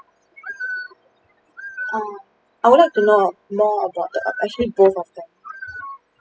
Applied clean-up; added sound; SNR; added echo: classical method spectral subtraction.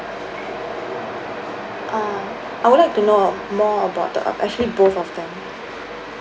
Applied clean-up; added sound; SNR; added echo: none; none; none; none.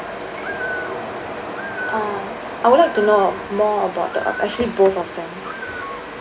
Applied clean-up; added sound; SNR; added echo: none; Bird; 13 dB; none.